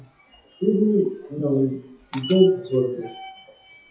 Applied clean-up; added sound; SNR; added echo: classical method WPE with log-MMSE.